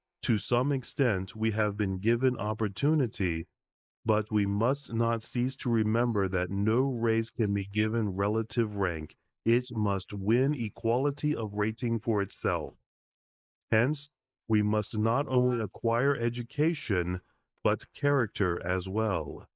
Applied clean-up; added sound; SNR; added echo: neural mask model Resemble Enhance denoiser.